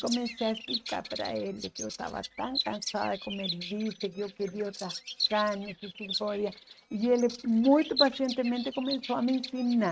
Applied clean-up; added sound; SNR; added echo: neural mask model RNNoise.